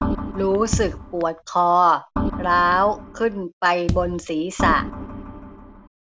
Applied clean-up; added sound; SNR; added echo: none; Organ + Bass drum; 6 dB; none.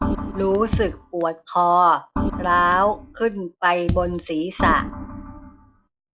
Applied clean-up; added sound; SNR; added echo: classical method log-MMSE.